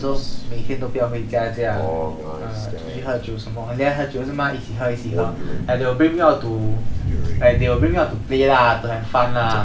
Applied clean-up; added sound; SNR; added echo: none; Crow; 2 dB; reverberation time 0.5 s.